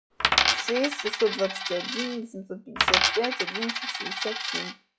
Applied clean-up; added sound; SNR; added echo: classical method log-MMSE.